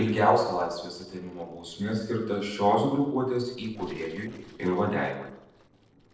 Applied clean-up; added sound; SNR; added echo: neural separator model SepFormer DNS4.